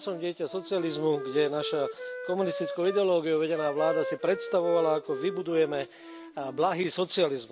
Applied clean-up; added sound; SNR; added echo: none; Wind instrument, woodwind instrument; 10 dB; none.